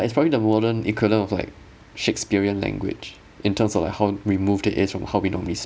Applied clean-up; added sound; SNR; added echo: none; none; none; none.